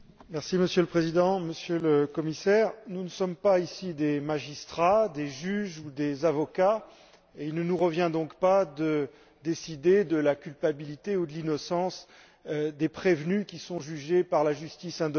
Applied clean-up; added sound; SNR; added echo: none; none; none; none.